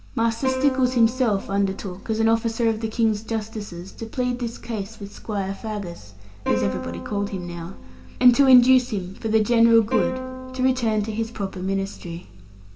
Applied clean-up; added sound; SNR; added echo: none; Plucked string instrument; 9 dB; reverberation time 1.8 s.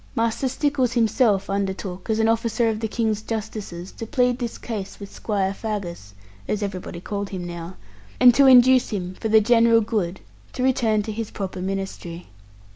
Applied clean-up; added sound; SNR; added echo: none; none; none; none.